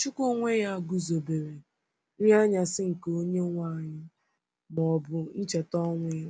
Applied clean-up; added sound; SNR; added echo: none; none; none; none.